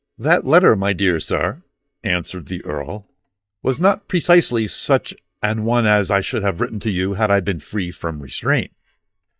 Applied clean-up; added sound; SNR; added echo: neural mask model DeepFilterNet 3.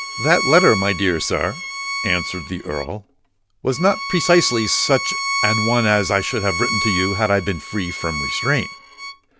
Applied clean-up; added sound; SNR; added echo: none; Bowed string instrument; 5 dB; none.